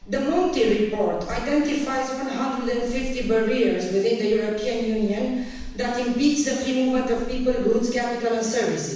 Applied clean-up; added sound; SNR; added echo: neural separator model SepFormer DNS4.